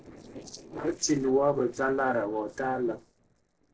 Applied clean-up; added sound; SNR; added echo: neural separator model SepFormer DNS4.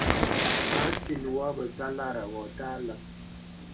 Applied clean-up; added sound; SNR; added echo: none; Fire; -4 dB; reverberation time 0.2 s.